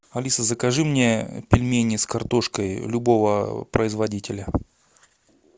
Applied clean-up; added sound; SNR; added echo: none; none; none; none.